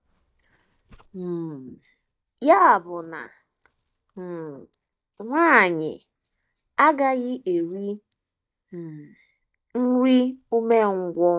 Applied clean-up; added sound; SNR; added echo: neural mask model DeepFilterNet 3.